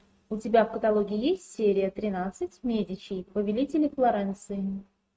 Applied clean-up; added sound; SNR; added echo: neural mask model RNNoise.